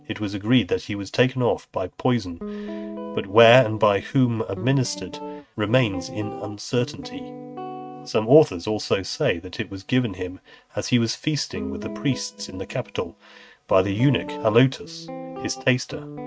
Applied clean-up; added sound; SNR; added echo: neural mask model RNNoise.